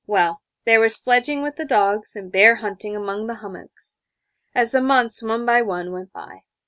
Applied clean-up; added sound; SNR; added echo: none; none; none; none.